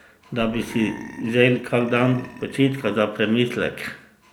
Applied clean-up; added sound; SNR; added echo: none; Burping, eructation; 17 dB; none.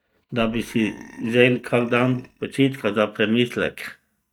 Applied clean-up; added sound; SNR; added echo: neural mask model DeepFilterNet 3.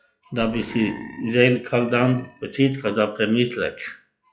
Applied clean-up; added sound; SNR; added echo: classical method log-MMSE.